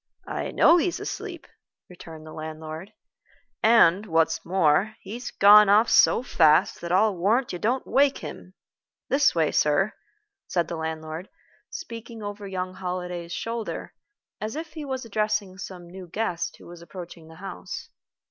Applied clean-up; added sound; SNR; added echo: none; none; none; none.